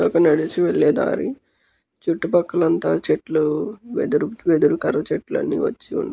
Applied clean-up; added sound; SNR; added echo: none; none; none; none.